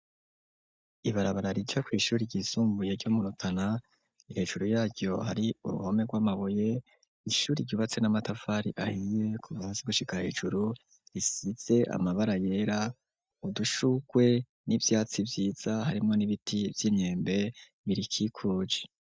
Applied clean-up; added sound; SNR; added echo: neural mask model DeepFilterNet 3.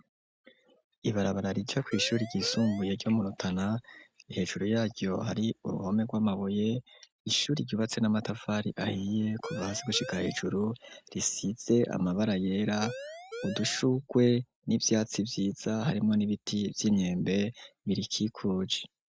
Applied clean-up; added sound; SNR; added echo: none; Siren; 11 dB; none.